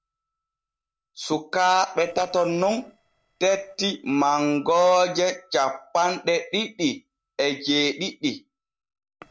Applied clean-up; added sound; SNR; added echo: neural separator model SepFormer DNS4.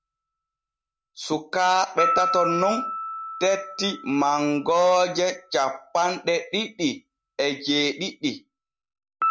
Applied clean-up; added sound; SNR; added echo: none; Piano; 7 dB; none.